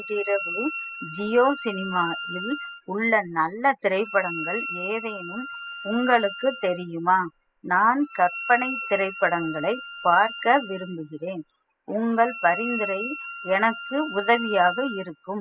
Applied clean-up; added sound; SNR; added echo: classical method spectral subtraction.